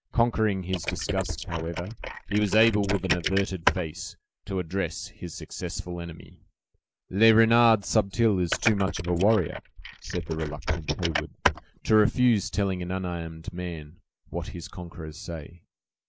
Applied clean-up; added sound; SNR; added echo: neural mask model Resemble Enhance denoiser.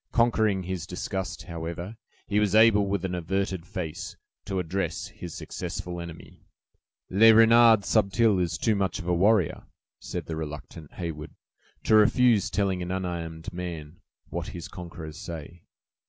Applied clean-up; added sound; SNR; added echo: none; none; none; none.